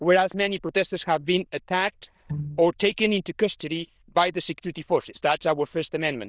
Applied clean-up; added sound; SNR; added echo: neural diffusion model UNIVERSE++.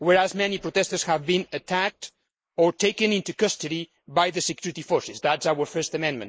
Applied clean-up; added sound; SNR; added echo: neural mask model Resemble Enhance denoiser.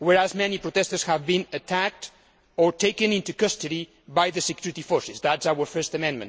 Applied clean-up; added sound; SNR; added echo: none; none; none; none.